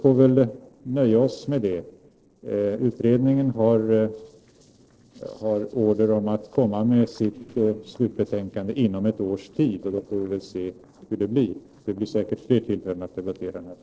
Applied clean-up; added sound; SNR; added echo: neural separator model SepFormer DNS4.